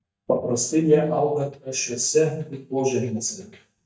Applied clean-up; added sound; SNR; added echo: neural mask model DeepFilterNet 3.